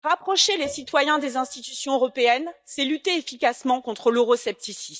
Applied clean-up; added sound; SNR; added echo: neural mask model DeepFilterNet 3.